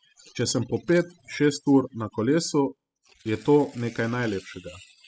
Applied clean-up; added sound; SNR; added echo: classical method spectral subtraction.